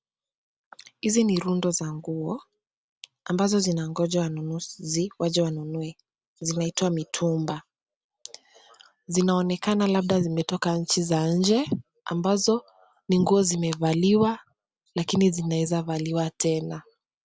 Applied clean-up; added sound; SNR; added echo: none; none; none; none.